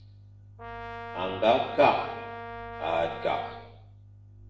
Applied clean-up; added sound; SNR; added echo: none; Brass instrument; 11 dB; reverberation time 0.9 s.